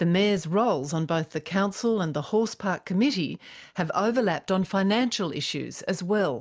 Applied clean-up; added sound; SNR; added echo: none; none; none; none.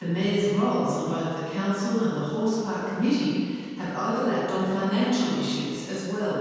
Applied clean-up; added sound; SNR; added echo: none; none; none; reverberation time 2.1 s.